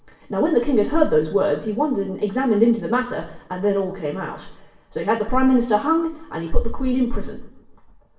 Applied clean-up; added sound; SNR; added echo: none; none; none; reverberation time 0.8 s.